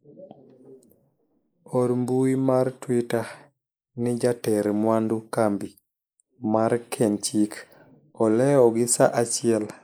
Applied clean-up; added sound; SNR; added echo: neural mask model Resemble Enhance denoiser.